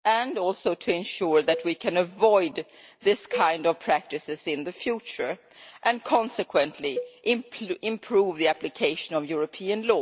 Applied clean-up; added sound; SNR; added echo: neural mask model DeepFilterNet 3.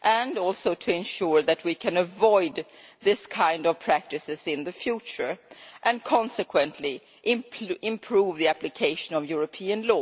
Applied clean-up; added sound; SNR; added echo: none; none; none; none.